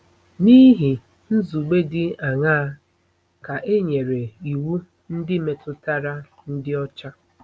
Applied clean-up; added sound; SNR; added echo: none; none; none; none.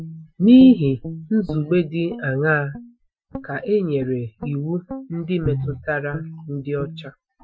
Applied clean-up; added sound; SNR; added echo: classical method Wiener filter.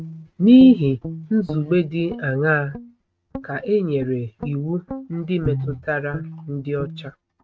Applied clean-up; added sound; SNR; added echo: neural mask model RNNoise.